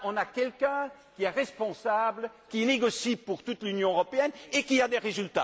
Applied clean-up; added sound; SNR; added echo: none; none; none; none.